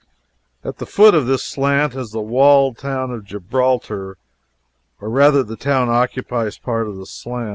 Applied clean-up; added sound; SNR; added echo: none; none; none; none.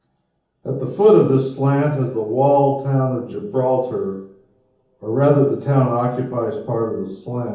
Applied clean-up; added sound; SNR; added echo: none; none; none; reverberation time 0.7 s.